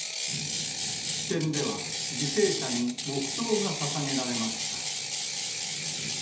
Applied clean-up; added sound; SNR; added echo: none; Ratchet, pawl; 0 dB; reverberation time 1.2 s.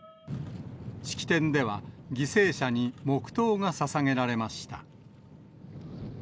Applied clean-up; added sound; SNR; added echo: none; none; none; none.